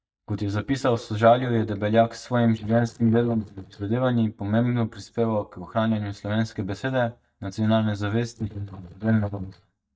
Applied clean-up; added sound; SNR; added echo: neural mask model DeepFilterNet 3.